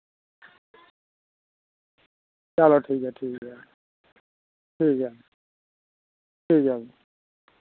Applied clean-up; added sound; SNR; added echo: none; none; none; none.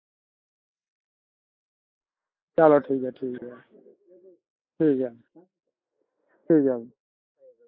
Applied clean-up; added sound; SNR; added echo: neural mask model Resemble Enhance denoiser.